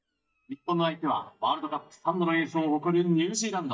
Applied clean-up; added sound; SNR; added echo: neural mask model DeepFilterNet 3.